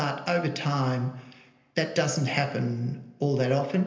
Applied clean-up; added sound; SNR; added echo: none; none; none; reverberation time 0.8 s.